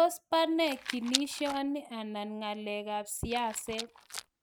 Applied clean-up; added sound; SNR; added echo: neural mask model RNNoise.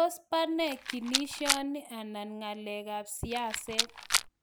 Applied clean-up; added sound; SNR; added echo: none; Rattle; -1 dB; none.